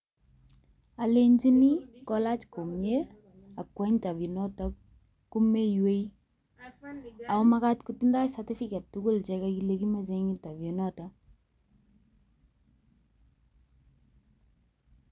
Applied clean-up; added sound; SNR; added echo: none; none; none; none.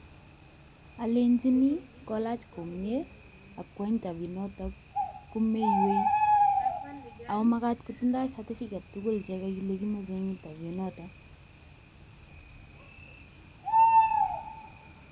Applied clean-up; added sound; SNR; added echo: none; Bird; 0 dB; none.